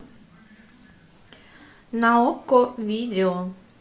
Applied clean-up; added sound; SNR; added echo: none; none; none; none.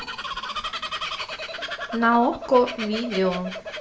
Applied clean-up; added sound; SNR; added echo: none; Bird vocalization, bird call, bird song; 7 dB; none.